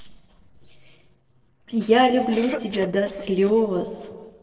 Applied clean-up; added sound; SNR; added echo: neural separator model SepFormer DNS4.